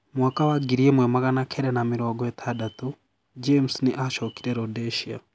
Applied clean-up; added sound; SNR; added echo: none; none; none; none.